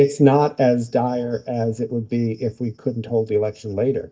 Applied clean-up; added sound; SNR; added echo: neural mask model DeepFilterNet 3.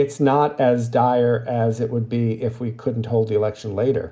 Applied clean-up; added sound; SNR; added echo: none; none; none; none.